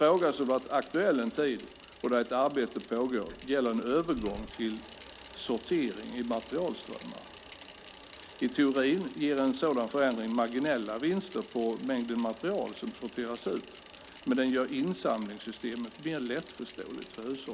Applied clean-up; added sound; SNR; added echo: none; Bicycle; 13 dB; none.